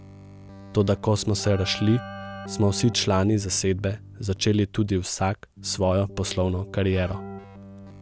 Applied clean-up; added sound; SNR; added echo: none; Keyboard (musical); 15 dB; none.